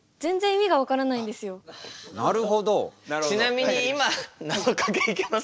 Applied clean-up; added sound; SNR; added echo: none; none; none; none.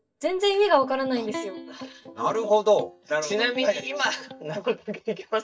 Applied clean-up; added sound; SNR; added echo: neural mask model DeepFilterNet 3.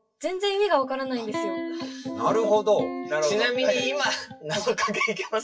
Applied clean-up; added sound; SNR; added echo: classical method WPE with log-MMSE.